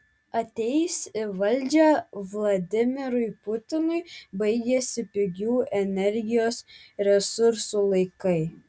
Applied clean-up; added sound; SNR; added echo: none; none; none; none.